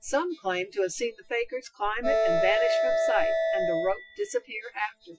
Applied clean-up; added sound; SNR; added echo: classical method Wiener filter.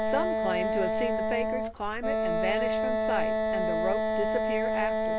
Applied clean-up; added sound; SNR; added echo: none; Wind instrument, woodwind instrument; -5 dB; none.